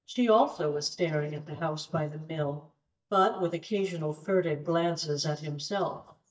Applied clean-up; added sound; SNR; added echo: neural mask model DeepFilterNet 3.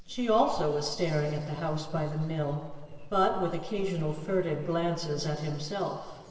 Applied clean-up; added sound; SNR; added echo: neural separator model SepFormer DNS4.